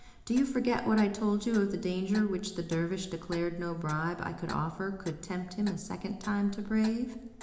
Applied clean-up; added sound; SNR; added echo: none; Clock; 17 dB; reverberation time 0.8 s.